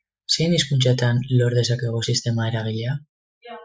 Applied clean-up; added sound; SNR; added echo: neural mask model Resemble Enhance denoiser.